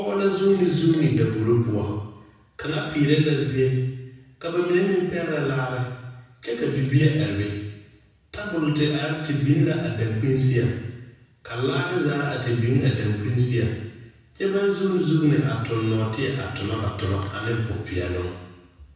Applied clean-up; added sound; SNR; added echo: none; Fart; 19 dB; reverberation time 1.1 s.